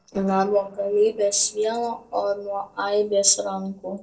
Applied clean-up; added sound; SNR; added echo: neural separator model SepFormer DNS4.